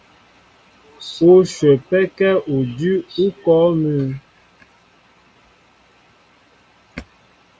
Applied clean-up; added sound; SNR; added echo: none; none; none; none.